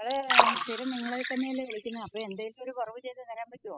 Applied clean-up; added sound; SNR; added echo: classical method spectral subtraction.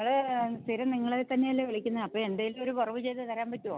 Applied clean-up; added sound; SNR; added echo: none; none; none; none.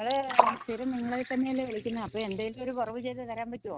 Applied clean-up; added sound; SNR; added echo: neural mask model RNNoise.